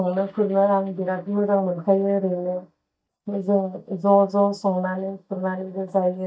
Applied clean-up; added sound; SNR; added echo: neural mask model DeepFilterNet 3.